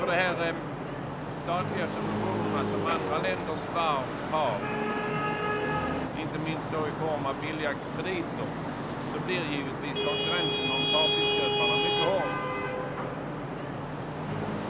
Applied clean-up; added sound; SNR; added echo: none; Traffic noise, roadway noise / Vehicle horn, car horn, honking; -3 dB; none.